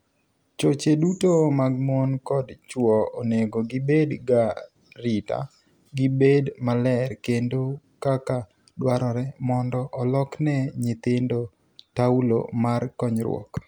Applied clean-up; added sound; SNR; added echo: none; none; none; none.